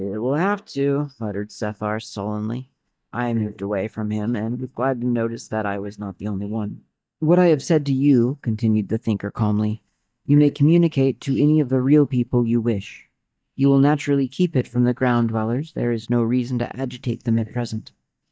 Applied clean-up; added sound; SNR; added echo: neural mask model DeepFilterNet 3.